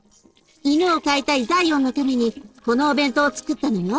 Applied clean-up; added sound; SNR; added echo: neural separator model SepFormer DNS4.